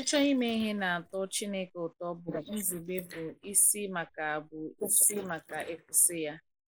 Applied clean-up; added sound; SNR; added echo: neural mask model Resemble Enhance denoiser.